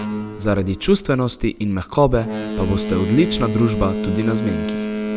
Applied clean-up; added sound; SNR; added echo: none; Boat, Water vehicle; 6 dB; none.